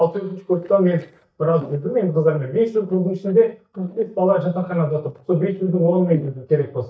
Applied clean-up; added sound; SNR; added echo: neural mask model DeepFilterNet 3.